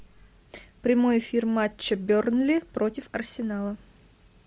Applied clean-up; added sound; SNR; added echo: none; none; none; none.